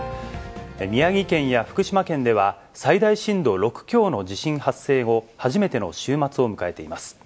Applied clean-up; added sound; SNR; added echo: none; none; none; none.